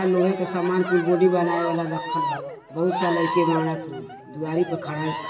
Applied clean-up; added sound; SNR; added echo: none; Cheering; 7 dB; reverberation time 1.0 s.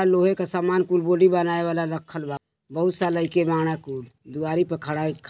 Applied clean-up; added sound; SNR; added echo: none; none; none; none.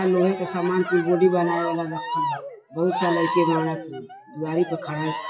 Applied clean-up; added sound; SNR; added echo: classical method WPE with log-MMSE.